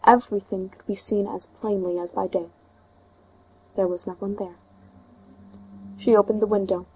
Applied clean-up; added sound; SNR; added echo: none; none; none; none.